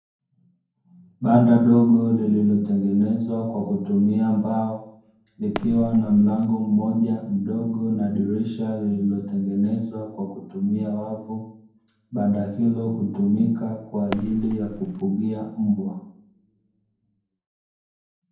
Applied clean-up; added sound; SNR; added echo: none; Fireworks; 13 dB; reverberation time 0.9 s.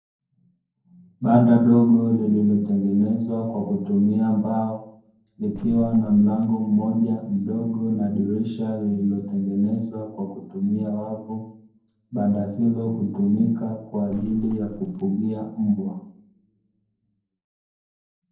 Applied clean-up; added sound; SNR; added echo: neural separator model SepFormer DNS4.